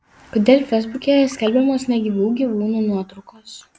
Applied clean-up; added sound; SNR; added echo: none; none; none; none.